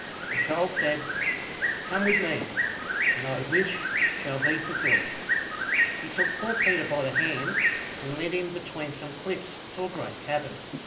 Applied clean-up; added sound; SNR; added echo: none; Bird; -3 dB; reverberation time 0.5 s.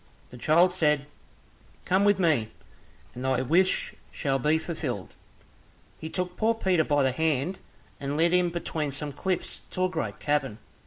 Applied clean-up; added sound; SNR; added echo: none; none; none; none.